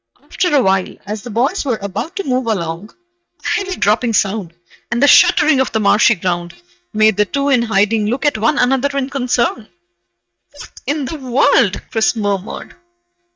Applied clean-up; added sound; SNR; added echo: neural mask model DeepFilterNet 3.